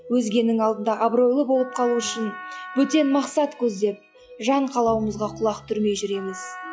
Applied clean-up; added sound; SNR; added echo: classical method log-MMSE.